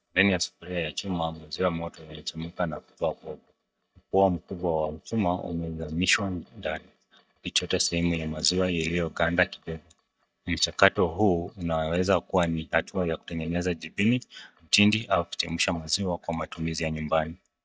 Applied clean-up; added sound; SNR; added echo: neural mask model DeepFilterNet 3.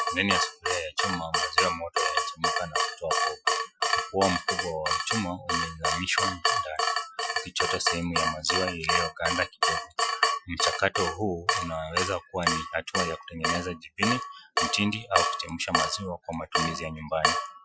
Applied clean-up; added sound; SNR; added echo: classical method Wiener filter.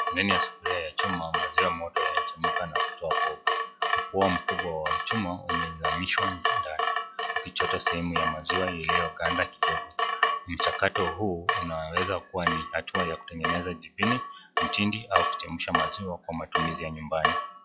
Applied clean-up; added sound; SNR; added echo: classical method log-MMSE.